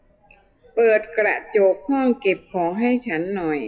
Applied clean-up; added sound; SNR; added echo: classical method WPE with log-MMSE.